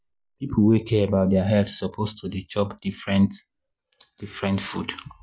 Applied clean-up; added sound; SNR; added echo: none; none; none; none.